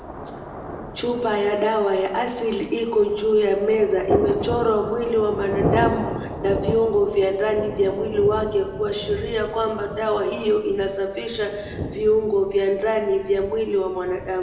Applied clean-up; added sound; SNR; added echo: none; Thunder; 9 dB; reverberation time 1.2 s.